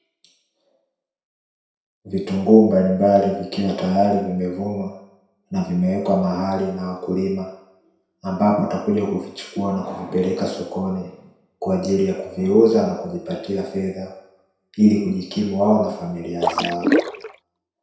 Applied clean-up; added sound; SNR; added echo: none; Splash, splatter; 1 dB; reverberation time 0.7 s.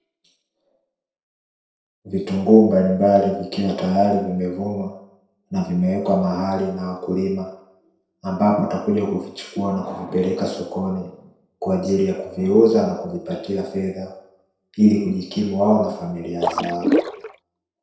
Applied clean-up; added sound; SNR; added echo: neural separator model SepFormer DNS4.